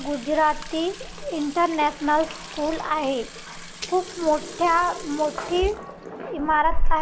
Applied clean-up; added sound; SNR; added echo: none; Sink (filling or washing) / Water tap, faucet; 4 dB; none.